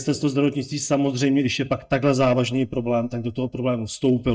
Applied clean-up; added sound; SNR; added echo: neural mask model DeepFilterNet 3.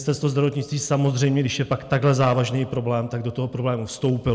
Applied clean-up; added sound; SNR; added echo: none; none; none; none.